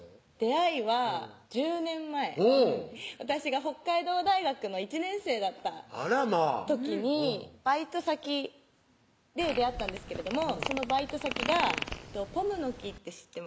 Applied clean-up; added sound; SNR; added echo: none; Fart; 7 dB; none.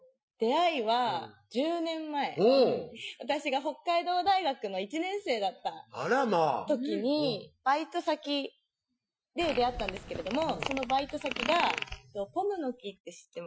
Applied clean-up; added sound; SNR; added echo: classical method Wiener filter.